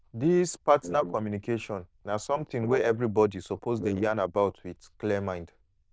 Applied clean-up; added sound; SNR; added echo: neural diffusion model UNIVERSE++.